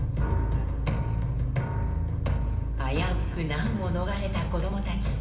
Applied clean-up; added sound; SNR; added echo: none; none; none; reverberation time 2.9 s.